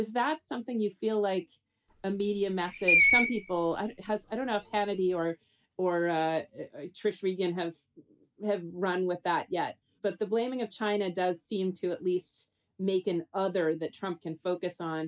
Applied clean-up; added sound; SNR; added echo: none; Screech; -1 dB; none.